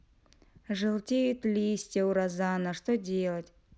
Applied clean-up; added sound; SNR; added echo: none; none; none; none.